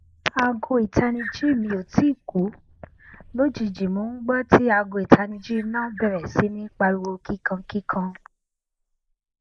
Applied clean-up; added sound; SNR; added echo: neural mask model Resemble Enhance denoiser.